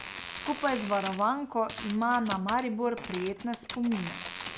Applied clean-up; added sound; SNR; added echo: none; Typing + Fart; 8 dB; none.